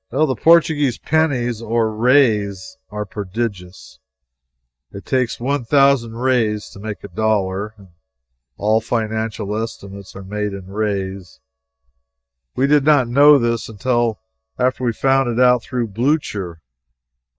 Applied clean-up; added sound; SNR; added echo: neural mask model DeepFilterNet 3.